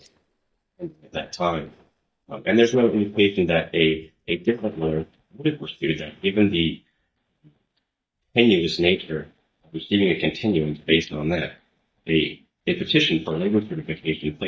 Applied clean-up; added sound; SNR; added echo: neural mask model DeepFilterNet 3.